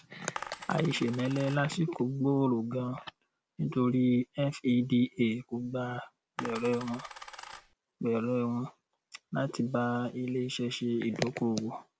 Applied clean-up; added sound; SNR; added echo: none; Coin (dropping); 13 dB; none.